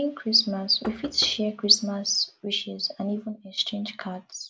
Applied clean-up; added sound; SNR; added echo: none; Knock; 17 dB; none.